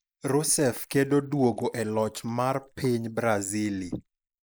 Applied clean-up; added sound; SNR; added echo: neural mask model Resemble Enhance denoiser.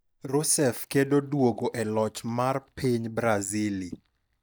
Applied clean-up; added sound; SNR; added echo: neural mask model DeepFilterNet 3.